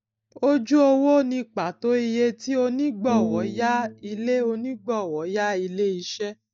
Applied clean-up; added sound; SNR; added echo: neural mask model DeepFilterNet 3.